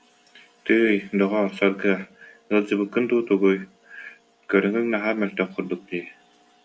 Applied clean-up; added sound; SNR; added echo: none; none; none; none.